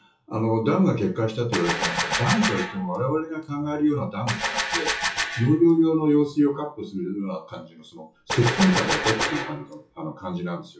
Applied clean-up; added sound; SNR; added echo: classical method WPE with log-MMSE.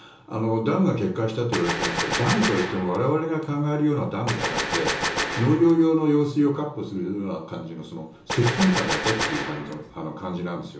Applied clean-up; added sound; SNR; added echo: none; Gunshot, gunfire; 4 dB; reverberation time 1.2 s.